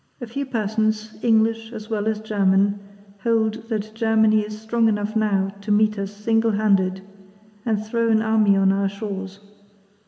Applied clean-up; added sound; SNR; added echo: none; none; none; reverberation time 1.6 s.